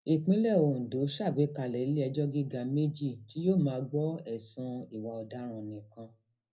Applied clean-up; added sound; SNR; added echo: none; none; none; reverberation time 0.4 s.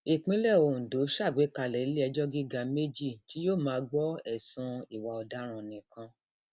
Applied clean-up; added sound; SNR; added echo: none; none; none; none.